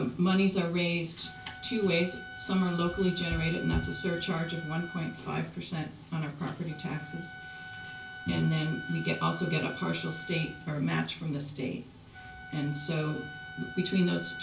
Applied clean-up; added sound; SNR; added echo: none; Wind instrument, woodwind instrument; 13 dB; reverberation time 0.3 s.